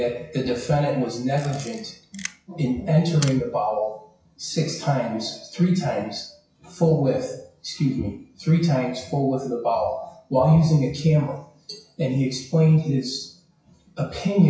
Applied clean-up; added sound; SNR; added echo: classical method WPE with log-MMSE.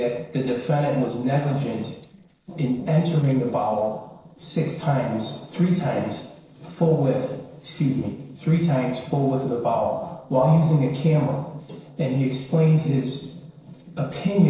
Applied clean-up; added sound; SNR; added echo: neural separator model SepFormer DNS4.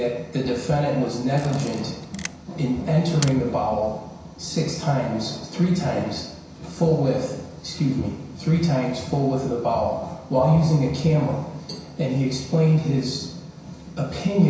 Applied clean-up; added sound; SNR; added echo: none; Camera; 16 dB; reverberation time 0.6 s.